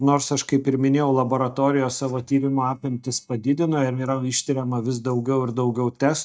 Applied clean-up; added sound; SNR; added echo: neural mask model DeepFilterNet 3.